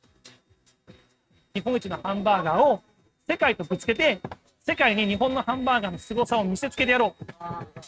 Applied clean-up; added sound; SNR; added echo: neural mask model RNNoise.